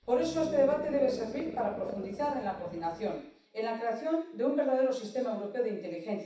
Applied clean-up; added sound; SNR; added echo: none; Animal; 11 dB; reverberation time 0.7 s.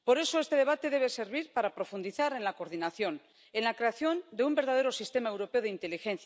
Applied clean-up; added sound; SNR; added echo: none; none; none; none.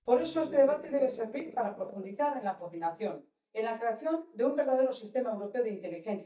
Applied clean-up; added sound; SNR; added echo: neural mask model DeepFilterNet 3.